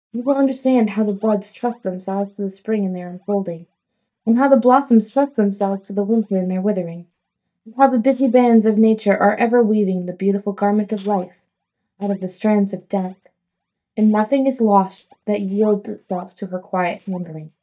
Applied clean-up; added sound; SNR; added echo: neural mask model DeepFilterNet 3.